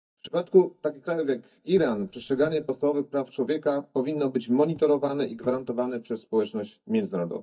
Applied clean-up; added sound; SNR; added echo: neural mask model DeepFilterNet 3.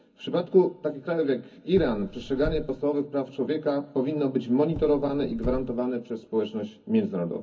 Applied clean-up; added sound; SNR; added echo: none; Car; 10 dB; reverberation time 0.4 s.